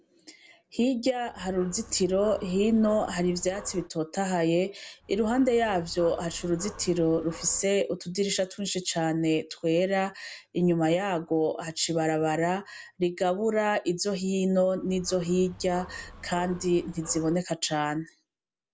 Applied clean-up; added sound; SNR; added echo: none; Dog; 18 dB; none.